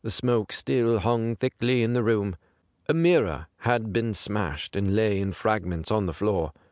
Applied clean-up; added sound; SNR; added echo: none; none; none; none.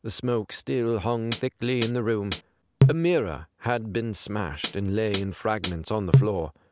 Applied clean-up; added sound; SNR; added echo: none; Hi-hat; -1 dB; none.